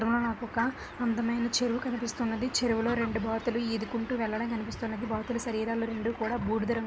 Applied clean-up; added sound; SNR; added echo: none; Fowl; 16 dB; none.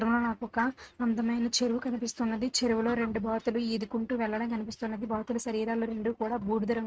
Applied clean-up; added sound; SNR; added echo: neural mask model RNNoise.